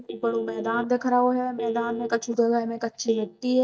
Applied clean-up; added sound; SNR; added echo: neural mask model DeepFilterNet 3.